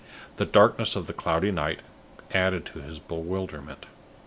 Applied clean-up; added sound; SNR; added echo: none; none; none; none.